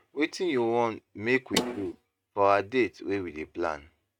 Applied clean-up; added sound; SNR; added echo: neural mask model RNNoise.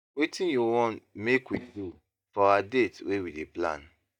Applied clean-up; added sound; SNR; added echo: neural mask model DeepFilterNet 3.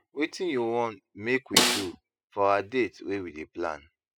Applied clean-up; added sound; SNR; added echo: classical method spectral subtraction.